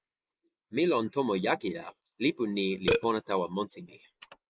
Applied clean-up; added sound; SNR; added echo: neural mask model Resemble Enhance denoiser.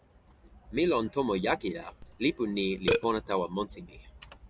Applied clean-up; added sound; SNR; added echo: none; Burping, eructation; 7 dB; none.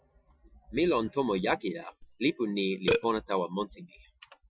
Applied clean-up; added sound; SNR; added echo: classical method Wiener filter.